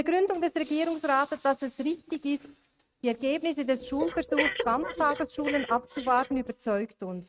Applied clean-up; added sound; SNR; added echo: neural mask model RNNoise.